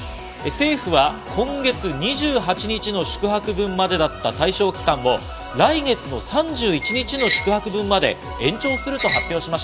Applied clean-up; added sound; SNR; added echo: none; Squeak; 5 dB; none.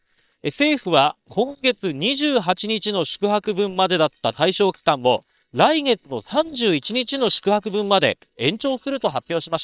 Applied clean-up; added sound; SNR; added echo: neural separator model SepFormer WHAM!.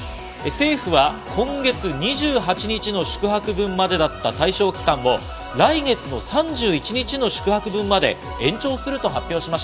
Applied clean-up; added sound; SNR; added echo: none; none; none; none.